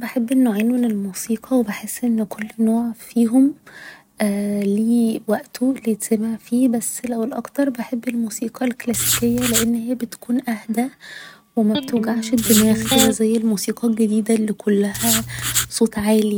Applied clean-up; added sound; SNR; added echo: none; Electric guitar + Writing; 2 dB; none.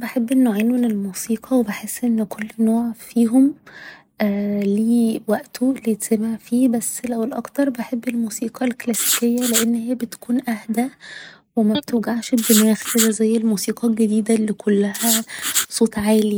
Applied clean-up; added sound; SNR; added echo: neural mask model Resemble Enhance denoiser.